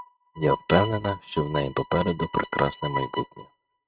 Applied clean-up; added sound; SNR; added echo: neural mask model RNNoise.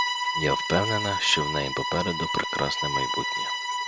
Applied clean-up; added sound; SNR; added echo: none; Bowed string instrument; -1 dB; none.